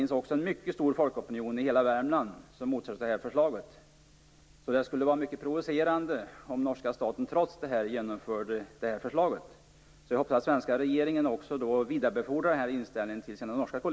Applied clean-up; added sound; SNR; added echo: none; none; none; none.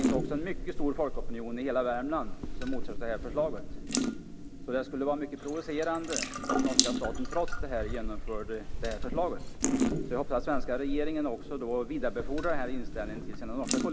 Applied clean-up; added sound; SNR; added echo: none; Drip / Sink (filling or washing) / Water tap, faucet; -1 dB; none.